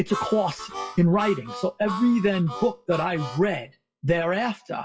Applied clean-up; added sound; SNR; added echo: classical method WPE with log-MMSE.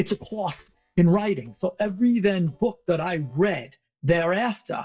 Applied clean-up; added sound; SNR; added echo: neural mask model DeepFilterNet 3.